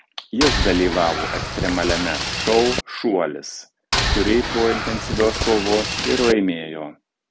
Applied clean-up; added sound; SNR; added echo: none; Boat, Water vehicle; 2 dB; none.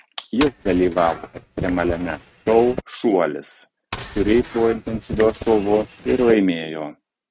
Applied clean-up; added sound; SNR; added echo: neural mask model RNNoise.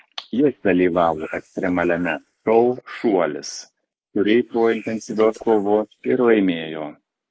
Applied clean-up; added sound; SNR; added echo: neural mask model Resemble Enhance denoiser.